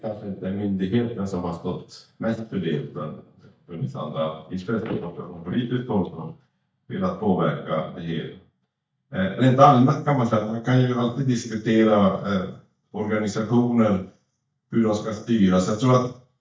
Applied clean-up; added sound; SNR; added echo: neural mask model DeepFilterNet 3.